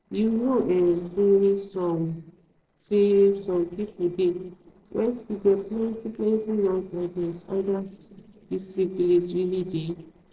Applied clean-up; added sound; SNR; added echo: neural separator model SepFormer DNS4.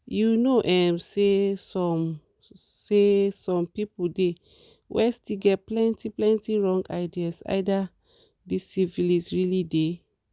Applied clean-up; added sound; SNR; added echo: none; none; none; none.